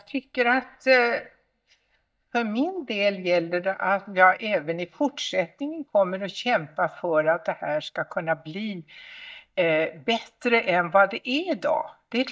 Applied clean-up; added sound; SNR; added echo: neural mask model DeepFilterNet 3.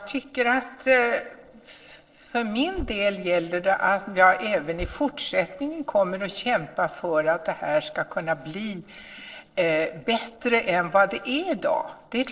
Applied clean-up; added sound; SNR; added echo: neural separator model SepFormer DNS4.